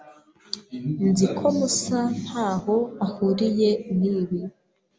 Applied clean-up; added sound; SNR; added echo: none; none; none; none.